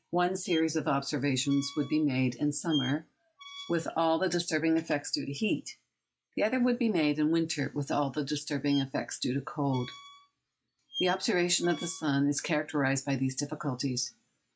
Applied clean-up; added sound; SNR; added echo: classical method log-MMSE.